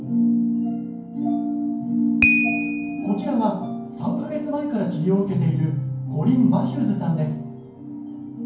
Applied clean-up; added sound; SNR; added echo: none; Piano; 9 dB; reverberation time 0.9 s.